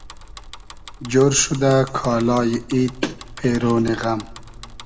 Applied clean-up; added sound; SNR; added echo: none; Bicycle; 17 dB; reverberation time 1.8 s.